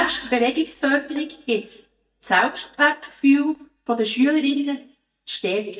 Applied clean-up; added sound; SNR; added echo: neural mask model DeepFilterNet 3.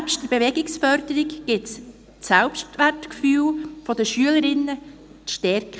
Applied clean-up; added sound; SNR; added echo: none; none; none; none.